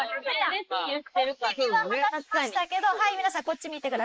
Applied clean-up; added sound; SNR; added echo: neural mask model Resemble Enhance denoiser.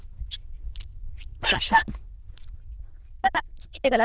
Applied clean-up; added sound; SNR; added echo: neural diffusion model UNIVERSE++.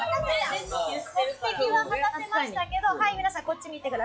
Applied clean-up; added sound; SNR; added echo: classical method log-MMSE.